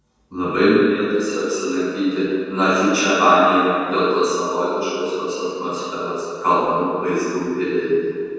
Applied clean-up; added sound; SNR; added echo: none; none; none; reverberation time 2.1 s.